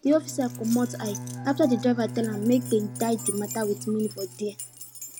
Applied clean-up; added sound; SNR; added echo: none; Bowed string instrument + Keys jangling; 10 dB; none.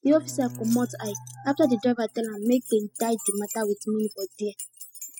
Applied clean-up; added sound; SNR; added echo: classical method spectral subtraction.